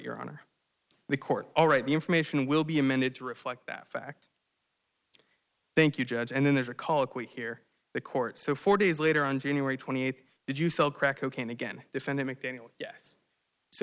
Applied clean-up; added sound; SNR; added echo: none; none; none; none.